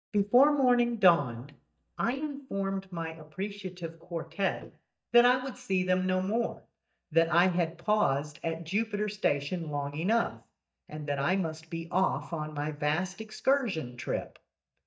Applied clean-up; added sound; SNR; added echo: neural mask model DeepFilterNet 3.